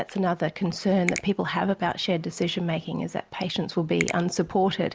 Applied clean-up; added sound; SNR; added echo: none; Finger snapping; 12 dB; none.